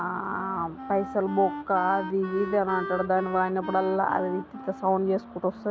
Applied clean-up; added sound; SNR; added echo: none; Wind instrument, woodwind instrument; 10 dB; none.